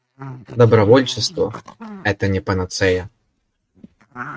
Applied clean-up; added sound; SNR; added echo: neural mask model RNNoise.